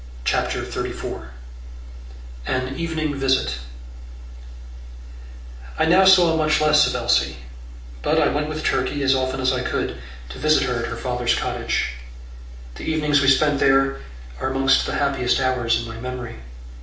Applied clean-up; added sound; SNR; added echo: none; none; none; reverberation time 0.5 s.